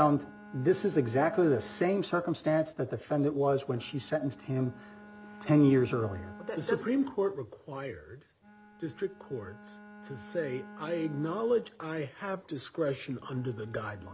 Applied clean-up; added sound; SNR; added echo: none; Bowed string instrument; 20 dB; none.